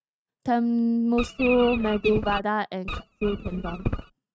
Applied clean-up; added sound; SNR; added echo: neural mask model RNNoise.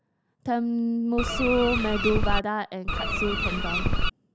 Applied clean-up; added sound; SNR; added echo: none; Bird; -2 dB; none.